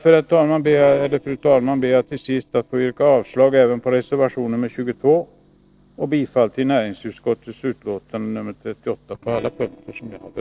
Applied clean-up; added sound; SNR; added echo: neural separator model SepFormer DNS4.